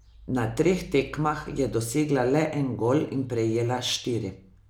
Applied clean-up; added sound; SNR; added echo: none; none; none; none.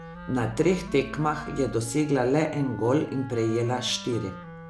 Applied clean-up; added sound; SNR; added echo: none; Wind instrument, woodwind instrument; 14 dB; none.